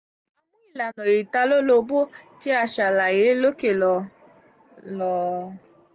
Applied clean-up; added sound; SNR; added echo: none; none; none; none.